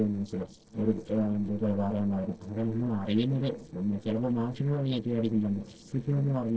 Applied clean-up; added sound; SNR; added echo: neural separator model SepFormer DNS4.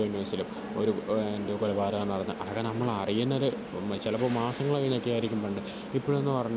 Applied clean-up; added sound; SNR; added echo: none; none; none; none.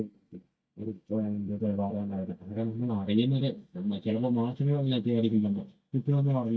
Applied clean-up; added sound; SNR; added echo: neural mask model DeepFilterNet 3.